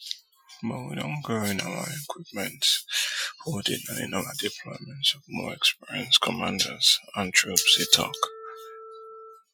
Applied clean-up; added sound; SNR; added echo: classical method Wiener filter.